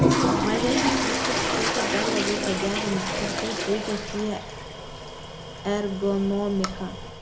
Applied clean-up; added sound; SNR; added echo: none; Toilet flush; -2 dB; reverberation time 0.3 s.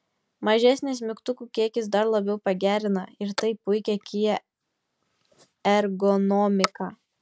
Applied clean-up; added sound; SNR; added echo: none; none; none; none.